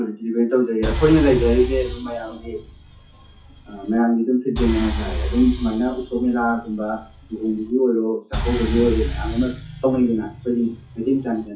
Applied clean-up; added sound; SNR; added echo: classical method WPE with log-MMSE.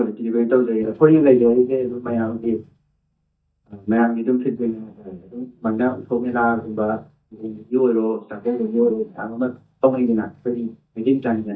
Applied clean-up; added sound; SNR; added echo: neural mask model DeepFilterNet 3.